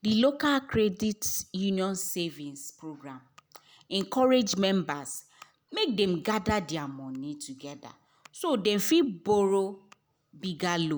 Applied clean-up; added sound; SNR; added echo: none; none; none; none.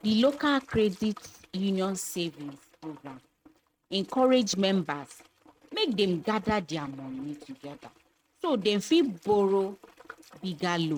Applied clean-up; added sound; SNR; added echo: neural mask model RNNoise.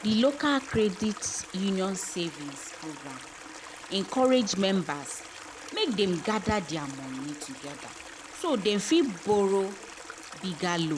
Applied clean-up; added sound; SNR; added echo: none; Stream; 15 dB; none.